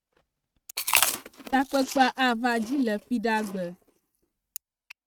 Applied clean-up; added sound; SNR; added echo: neural mask model RNNoise.